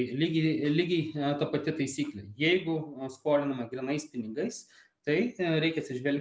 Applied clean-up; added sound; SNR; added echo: none; none; none; none.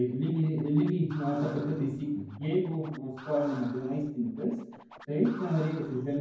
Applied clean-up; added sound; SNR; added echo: none; Scratching (performance technique); 20 dB; reverberation time 0.9 s.